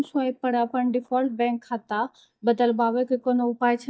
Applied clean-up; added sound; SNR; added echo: neural mask model DeepFilterNet 3.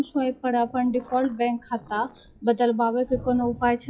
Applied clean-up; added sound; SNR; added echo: classical method WPE with log-MMSE.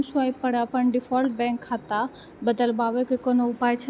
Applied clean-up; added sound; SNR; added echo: none; none; none; none.